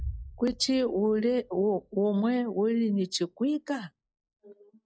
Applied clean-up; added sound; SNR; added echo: classical method log-MMSE.